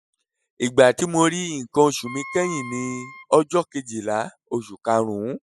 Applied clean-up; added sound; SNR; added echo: classical method spectral subtraction.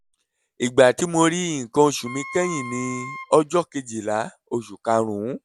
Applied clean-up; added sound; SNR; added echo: none; Wind instrument, woodwind instrument; 13 dB; none.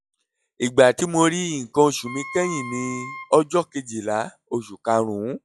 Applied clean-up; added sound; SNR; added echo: classical method log-MMSE.